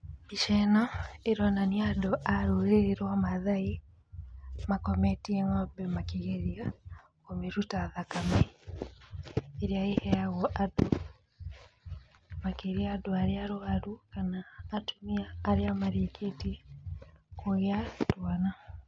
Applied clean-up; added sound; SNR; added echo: none; none; none; none.